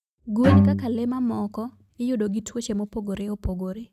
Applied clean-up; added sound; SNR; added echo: neural mask model RNNoise.